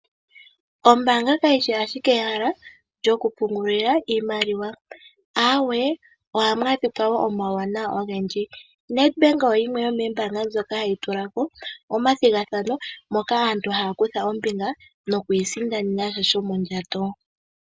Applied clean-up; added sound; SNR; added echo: none; none; none; none.